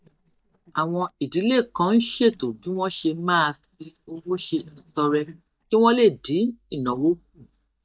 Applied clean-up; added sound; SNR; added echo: neural mask model DeepFilterNet 3.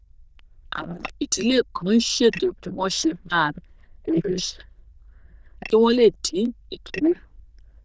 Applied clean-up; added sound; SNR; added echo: neural diffusion model UNIVERSE++.